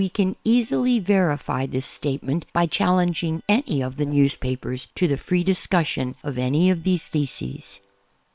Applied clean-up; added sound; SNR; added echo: neural separator model SepFormer WHAM!.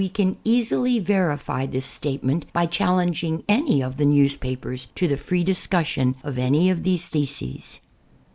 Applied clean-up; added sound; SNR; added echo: neural mask model Resemble Enhance denoiser.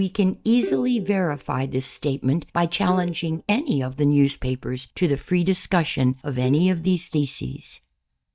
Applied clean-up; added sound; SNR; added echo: neural mask model DeepFilterNet 3.